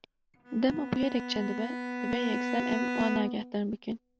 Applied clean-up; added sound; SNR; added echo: none; Bowed string instrument; 3 dB; none.